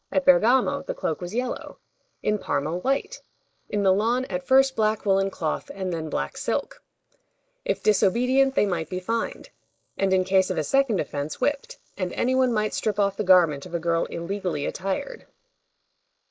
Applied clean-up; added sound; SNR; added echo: neural mask model Resemble Enhance denoiser.